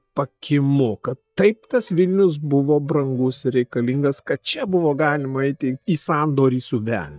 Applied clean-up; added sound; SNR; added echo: neural mask model DeepFilterNet 3.